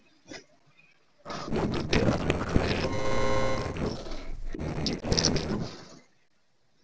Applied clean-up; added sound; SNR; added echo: neural separator model SepFormer DNS4.